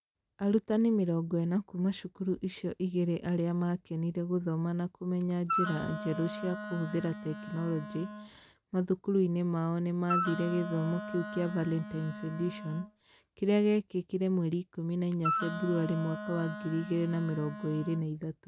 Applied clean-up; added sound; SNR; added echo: none; Wind instrument, woodwind instrument; 7 dB; none.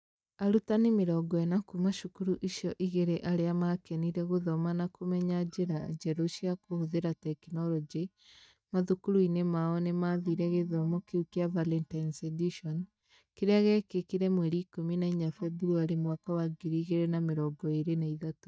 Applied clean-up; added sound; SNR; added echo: neural mask model DeepFilterNet 3.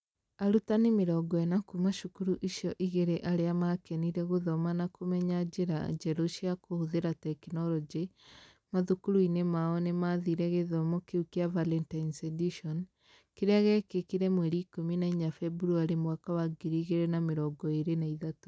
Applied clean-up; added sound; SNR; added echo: none; none; none; none.